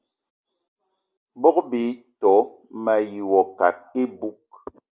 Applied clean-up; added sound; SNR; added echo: none; none; none; none.